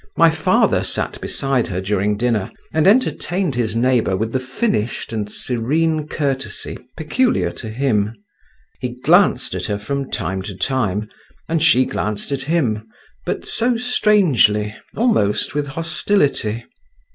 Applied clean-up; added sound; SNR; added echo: none; none; none; none.